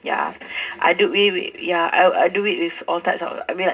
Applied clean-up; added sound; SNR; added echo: none; none; none; reverberation time 0.2 s.